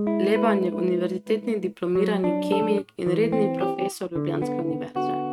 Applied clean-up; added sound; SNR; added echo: neural mask model RNNoise.